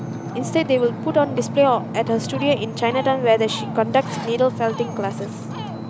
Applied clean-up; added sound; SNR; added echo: none; Ocean; 7 dB; none.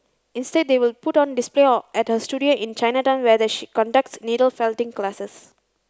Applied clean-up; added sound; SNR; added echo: none; none; none; none.